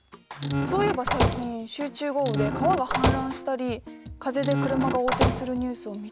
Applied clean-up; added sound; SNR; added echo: none; Squeak / Slam / Wood; -1 dB; none.